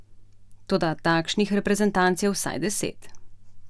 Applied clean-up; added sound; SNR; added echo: none; none; none; none.